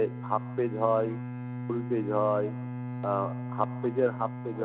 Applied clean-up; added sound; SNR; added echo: none; Bowed string instrument; 6 dB; none.